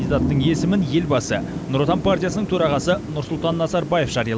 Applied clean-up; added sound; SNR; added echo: none; Thunder / Rain; 6 dB; none.